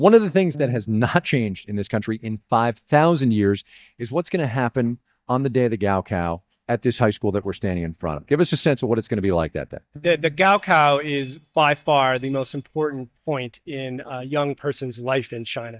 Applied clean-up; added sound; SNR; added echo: neural mask model DeepFilterNet 3.